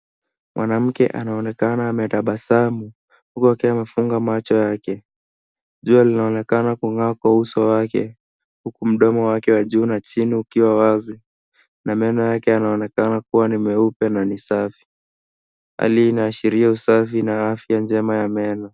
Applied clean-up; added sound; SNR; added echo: none; none; none; none.